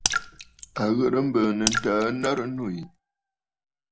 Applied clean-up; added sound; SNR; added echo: none; Raindrop / Splash, splatter; 5 dB; none.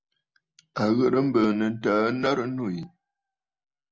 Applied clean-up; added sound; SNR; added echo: none; none; none; none.